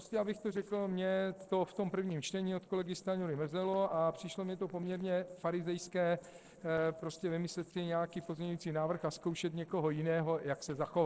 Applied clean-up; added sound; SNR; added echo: neural separator model SepFormer DNS4.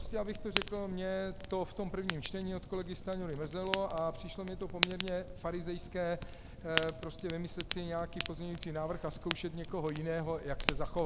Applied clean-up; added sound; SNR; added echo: none; Fire; 1 dB; none.